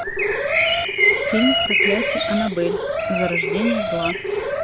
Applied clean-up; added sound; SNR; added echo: none; Alarm + Bird; -5 dB; none.